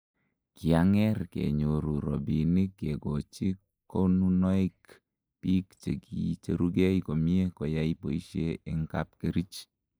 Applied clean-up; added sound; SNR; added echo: neural mask model Resemble Enhance denoiser.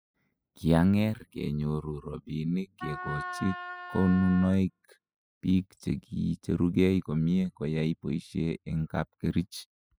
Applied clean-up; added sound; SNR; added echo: classical method spectral subtraction.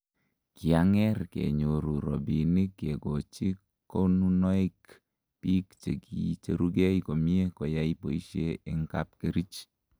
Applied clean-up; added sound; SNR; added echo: none; none; none; none.